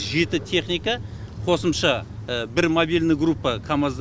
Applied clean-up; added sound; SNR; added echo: none; none; none; none.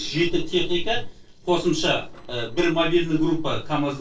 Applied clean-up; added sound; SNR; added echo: neural separator model SepFormer DNS4.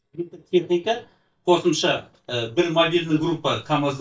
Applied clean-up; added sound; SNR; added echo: neural mask model DeepFilterNet 3.